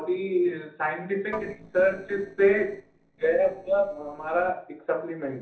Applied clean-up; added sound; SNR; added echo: neural separator model SepFormer DNS4.